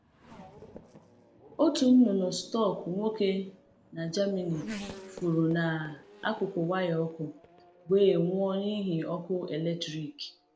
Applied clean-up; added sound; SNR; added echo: none; Race car, auto racing / Accelerating, revving, vroom; 20 dB; none.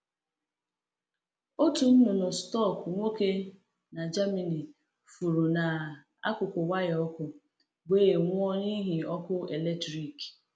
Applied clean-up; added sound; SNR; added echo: none; none; none; none.